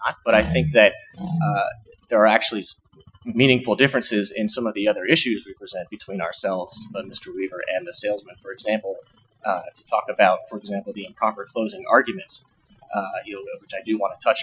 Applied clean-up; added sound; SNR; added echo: classical method Wiener filter.